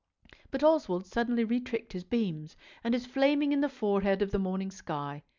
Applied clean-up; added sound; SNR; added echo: none; none; none; none.